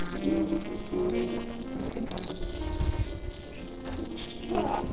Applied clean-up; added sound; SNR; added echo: neural separator model SepFormer DNS4.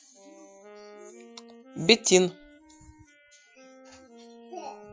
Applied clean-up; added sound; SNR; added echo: classical method Wiener filter.